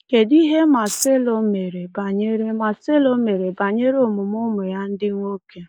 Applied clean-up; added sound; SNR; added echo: neural mask model DeepFilterNet 3.